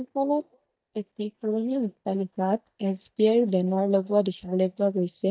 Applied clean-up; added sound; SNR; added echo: neural mask model DeepFilterNet 3.